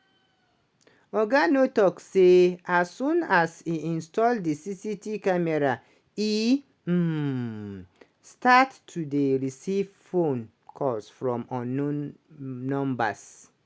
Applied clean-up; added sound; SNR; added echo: none; none; none; none.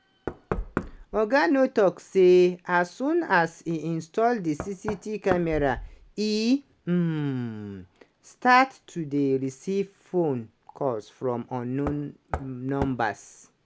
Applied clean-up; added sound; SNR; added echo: none; Knock; 14 dB; none.